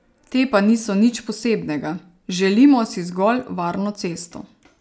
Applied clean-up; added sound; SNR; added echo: none; none; none; none.